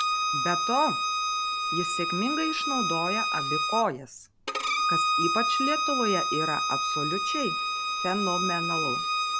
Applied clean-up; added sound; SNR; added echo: none; Bowed string instrument; -4 dB; none.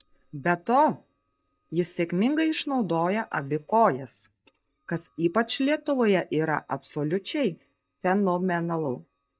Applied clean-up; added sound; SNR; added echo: neural mask model DeepFilterNet 3.